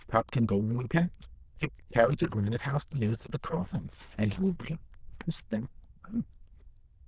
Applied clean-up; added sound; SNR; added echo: neural diffusion model UNIVERSE++.